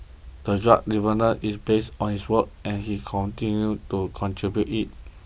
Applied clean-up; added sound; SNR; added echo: none; none; none; none.